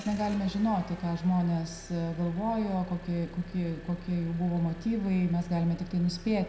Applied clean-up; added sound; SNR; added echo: none; Engine; 16 dB; reverberation time 0.8 s.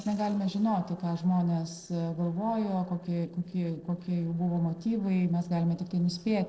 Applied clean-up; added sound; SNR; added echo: neural separator model SepFormer DNS4.